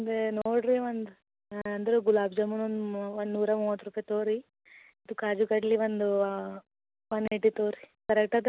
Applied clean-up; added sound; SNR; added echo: none; none; none; none.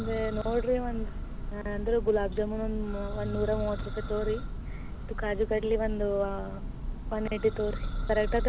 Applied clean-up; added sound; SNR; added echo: none; Church bell; 3 dB; none.